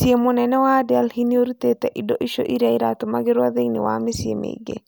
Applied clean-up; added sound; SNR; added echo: none; none; none; none.